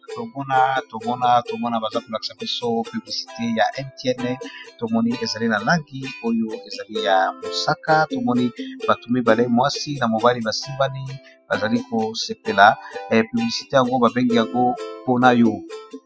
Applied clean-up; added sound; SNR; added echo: classical method spectral subtraction.